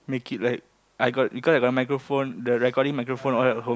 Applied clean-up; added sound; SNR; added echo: none; none; none; none.